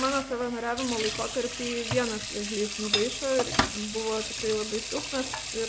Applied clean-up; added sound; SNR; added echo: none; Sink (filling or washing) / Water tap, faucet; 2 dB; none.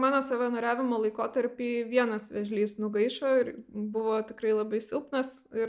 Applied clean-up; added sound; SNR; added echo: none; none; none; none.